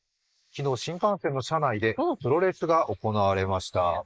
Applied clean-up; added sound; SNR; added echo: neural mask model Resemble Enhance denoiser.